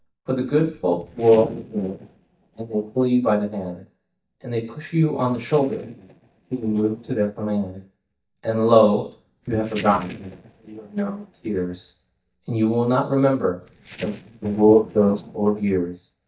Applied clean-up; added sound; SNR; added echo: neural mask model DeepFilterNet 3.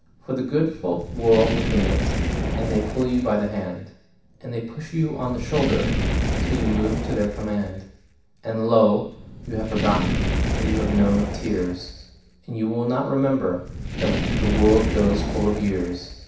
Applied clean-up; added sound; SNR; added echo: none; Fire; 3 dB; reverberation time 0.7 s.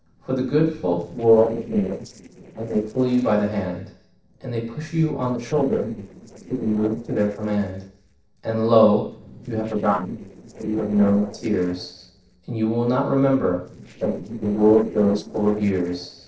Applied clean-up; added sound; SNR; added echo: neural separator model SepFormer DNS4.